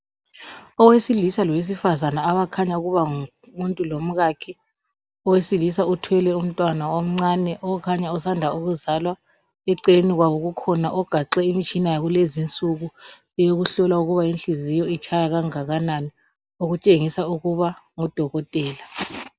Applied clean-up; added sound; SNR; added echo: none; none; none; none.